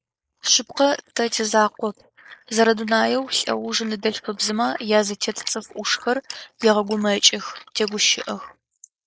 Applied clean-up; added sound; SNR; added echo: neural mask model Resemble Enhance denoiser.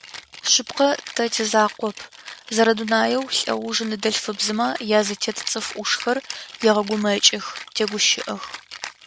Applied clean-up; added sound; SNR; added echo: none; Rattle (instrument); 16 dB; none.